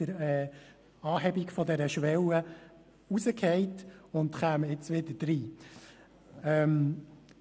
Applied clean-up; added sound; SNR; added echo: none; none; none; none.